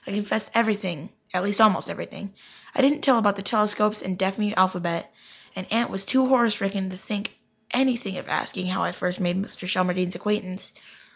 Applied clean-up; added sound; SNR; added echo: none; none; none; none.